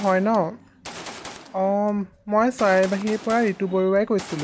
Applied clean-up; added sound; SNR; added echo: none; Gunshot, gunfire; 17 dB; none.